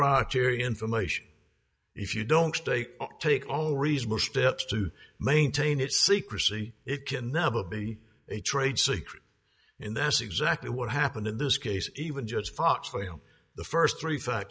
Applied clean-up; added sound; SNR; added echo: none; none; none; none.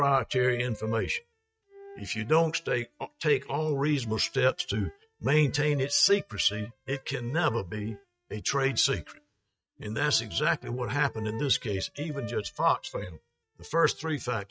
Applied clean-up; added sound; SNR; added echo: neural mask model RNNoise.